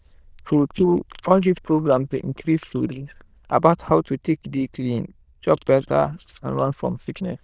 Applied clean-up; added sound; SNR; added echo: neural diffusion model UNIVERSE++.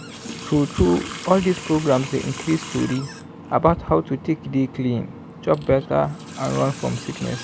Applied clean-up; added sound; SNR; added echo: none; Water tap, faucet; 13 dB; none.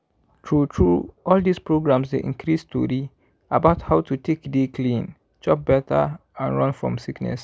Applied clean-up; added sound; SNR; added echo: none; none; none; none.